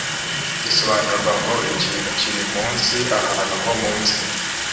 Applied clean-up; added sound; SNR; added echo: none; Sink (filling or washing) / Water tap, faucet; 2 dB; reverberation time 1.1 s.